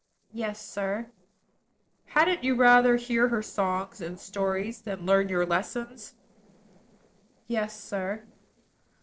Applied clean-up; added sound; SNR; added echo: neural separator model SepFormer DNS4.